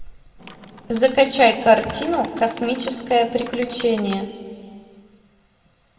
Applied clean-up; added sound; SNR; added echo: none; Typing; 18 dB; reverberation time 1.7 s.